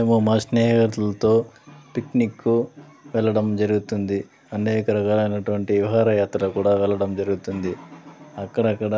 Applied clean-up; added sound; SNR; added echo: none; none; none; none.